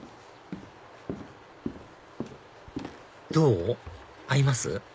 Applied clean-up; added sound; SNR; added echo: none; Walk, footsteps; 13 dB; none.